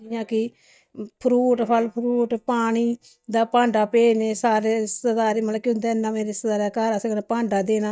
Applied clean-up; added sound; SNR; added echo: neural mask model DeepFilterNet 3.